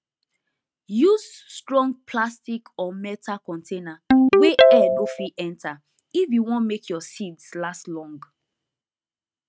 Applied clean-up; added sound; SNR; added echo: neural mask model RNNoise.